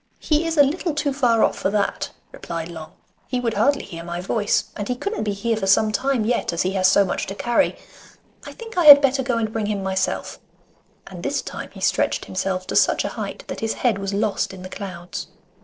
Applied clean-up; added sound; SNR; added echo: neural separator model SepFormer DNS4.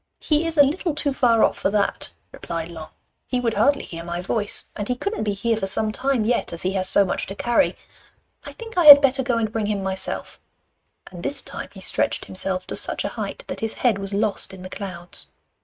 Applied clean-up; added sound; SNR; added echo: neural mask model RNNoise.